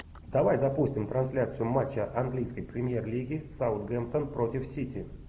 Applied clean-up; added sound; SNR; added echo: none; none; none; none.